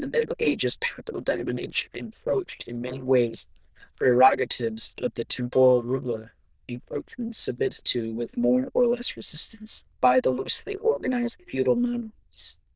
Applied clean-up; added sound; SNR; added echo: neural diffusion model UNIVERSE++.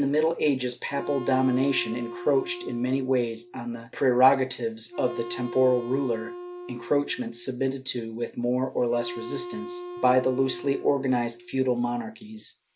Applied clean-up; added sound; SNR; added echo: none; Wind instrument, woodwind instrument; 13 dB; none.